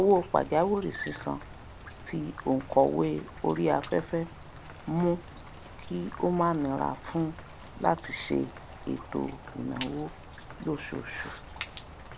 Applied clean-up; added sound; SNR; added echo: none; Rain; 14 dB; none.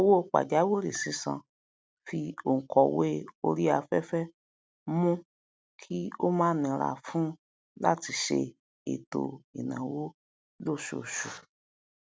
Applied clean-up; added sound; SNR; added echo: none; none; none; none.